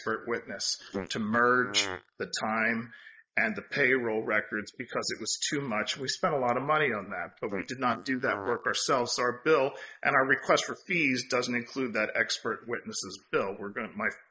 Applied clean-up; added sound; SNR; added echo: neural mask model Resemble Enhance denoiser.